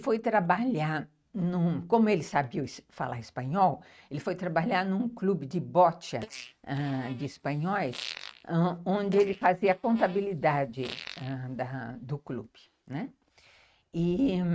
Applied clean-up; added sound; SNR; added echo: neural mask model RNNoise.